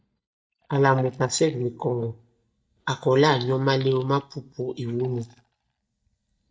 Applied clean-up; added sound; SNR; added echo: neural mask model DeepFilterNet 3.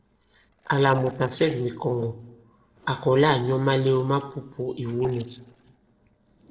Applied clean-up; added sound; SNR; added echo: neural separator model SepFormer DNS4.